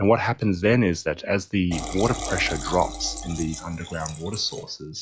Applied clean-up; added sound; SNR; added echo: classical method log-MMSE.